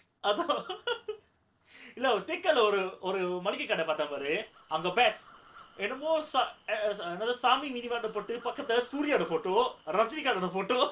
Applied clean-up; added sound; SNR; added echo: neural separator model SepFormer DNS4.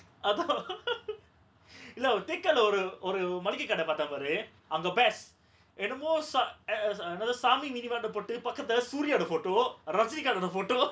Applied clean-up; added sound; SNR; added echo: none; none; none; none.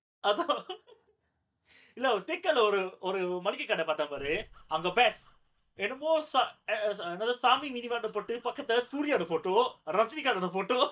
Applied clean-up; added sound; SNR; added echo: neural mask model DeepFilterNet 3.